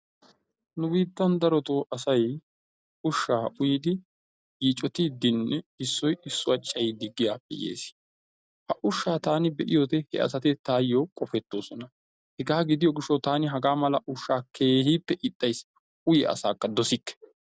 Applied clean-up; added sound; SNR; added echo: none; none; none; none.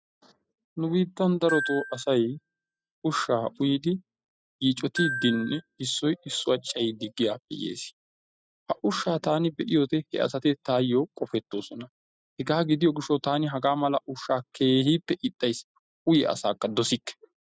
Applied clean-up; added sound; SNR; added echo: classical method spectral subtraction.